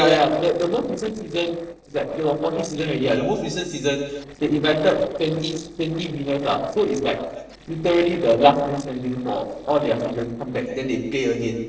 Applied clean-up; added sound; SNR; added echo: neural separator model SepFormer DNS4.